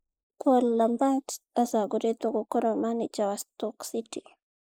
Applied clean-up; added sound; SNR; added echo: neural mask model Resemble Enhance denoiser.